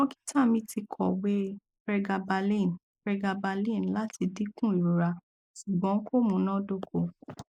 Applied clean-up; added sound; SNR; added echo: neural mask model Resemble Enhance denoiser.